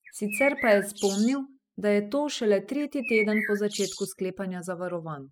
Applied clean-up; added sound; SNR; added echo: classical method spectral subtraction.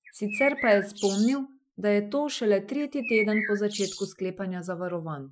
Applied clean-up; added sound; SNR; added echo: classical method Wiener filter.